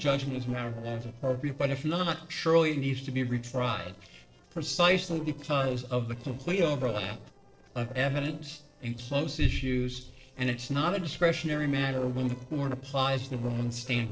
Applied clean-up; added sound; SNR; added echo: neural separator model SepFormer DNS4.